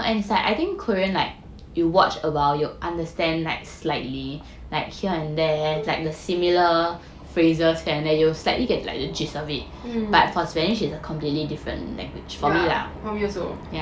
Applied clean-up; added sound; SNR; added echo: none; Bowed string instrument; 16 dB; none.